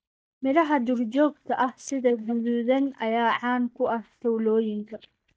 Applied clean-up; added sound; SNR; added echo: neural mask model DeepFilterNet 3.